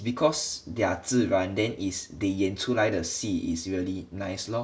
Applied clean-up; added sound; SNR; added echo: none; none; none; none.